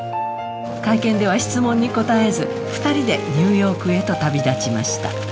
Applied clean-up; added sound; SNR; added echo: none; none; none; none.